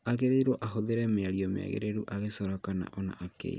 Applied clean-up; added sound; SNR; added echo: none; none; none; none.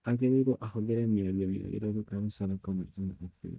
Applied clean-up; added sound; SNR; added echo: neural mask model DeepFilterNet 3.